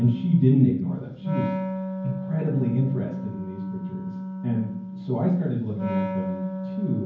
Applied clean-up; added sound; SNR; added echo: none; Wind instrument, woodwind instrument; 6 dB; reverberation time 0.9 s.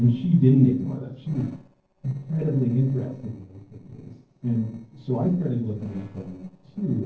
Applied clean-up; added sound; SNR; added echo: neural separator model SepFormer DNS4.